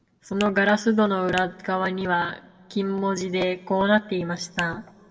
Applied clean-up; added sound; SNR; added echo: none; Finger snapping; 17 dB; reverberation time 1.8 s.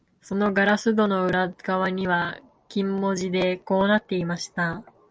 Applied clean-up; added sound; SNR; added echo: none; none; none; none.